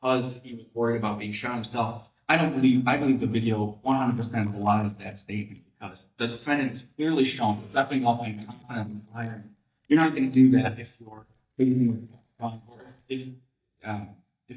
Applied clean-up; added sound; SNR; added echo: neural mask model DeepFilterNet 3.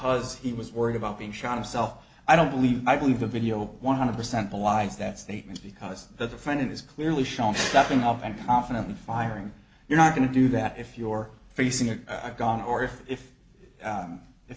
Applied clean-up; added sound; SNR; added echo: none; none; none; none.